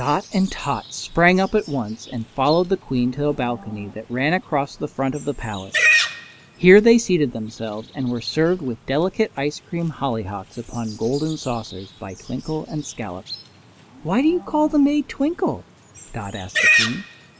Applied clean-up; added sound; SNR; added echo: none; Livestock, farm animals, working animals; 7 dB; none.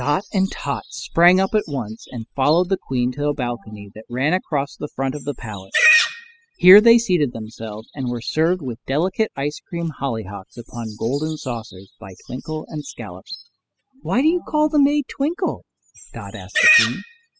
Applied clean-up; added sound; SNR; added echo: classical method spectral subtraction.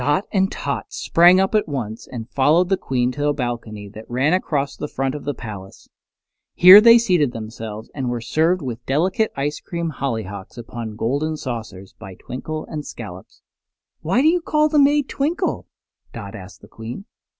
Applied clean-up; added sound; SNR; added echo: none; none; none; none.